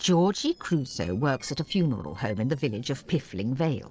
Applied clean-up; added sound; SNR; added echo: neural separator model SepFormer DNS4.